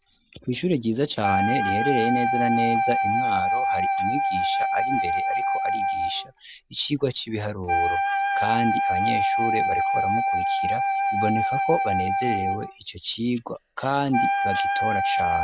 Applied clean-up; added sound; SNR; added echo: none; Wind instrument, woodwind instrument; -4 dB; none.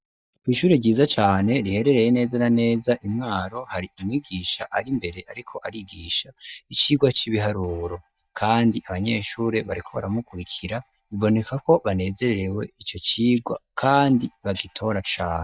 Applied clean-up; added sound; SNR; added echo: neural mask model DeepFilterNet 3.